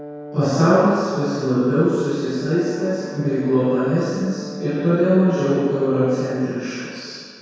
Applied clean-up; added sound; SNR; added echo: none; Brass instrument; 16 dB; reverberation time 2.0 s.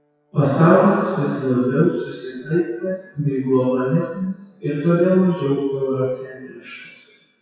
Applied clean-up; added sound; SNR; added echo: classical method WPE with log-MMSE.